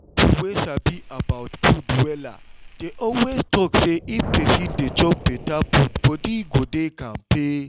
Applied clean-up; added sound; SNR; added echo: none; Thunder + Fire; 14 dB; none.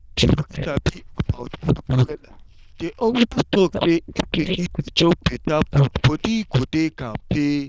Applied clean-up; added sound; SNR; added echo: neural diffusion model UNIVERSE++.